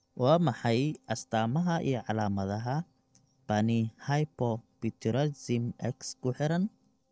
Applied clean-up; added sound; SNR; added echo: neural separator model SepFormer DNS4.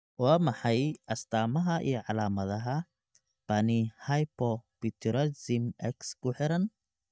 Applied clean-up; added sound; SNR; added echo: neural mask model DeepFilterNet 3.